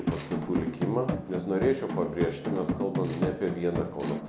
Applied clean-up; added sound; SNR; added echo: none; Drum; 2 dB; none.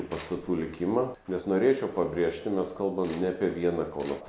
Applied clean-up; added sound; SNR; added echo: none; none; none; none.